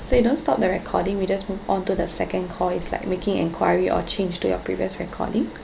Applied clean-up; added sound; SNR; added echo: none; none; none; none.